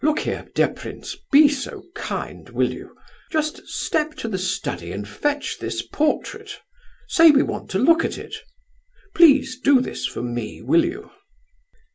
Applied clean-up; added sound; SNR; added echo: none; none; none; none.